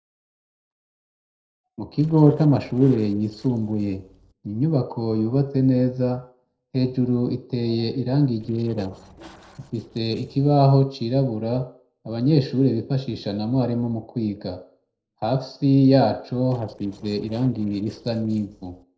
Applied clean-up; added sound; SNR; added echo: neural separator model SepFormer DNS4.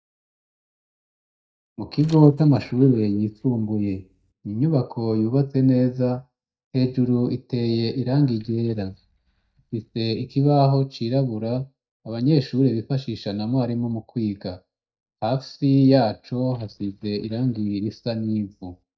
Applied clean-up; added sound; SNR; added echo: neural mask model DeepFilterNet 3.